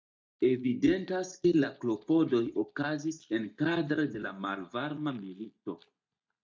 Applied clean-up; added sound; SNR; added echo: neural mask model DeepFilterNet 3.